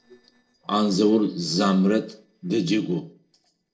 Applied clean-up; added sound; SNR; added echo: neural separator model SepFormer DNS4.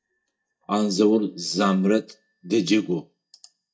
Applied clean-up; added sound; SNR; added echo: neural mask model DeepFilterNet 3.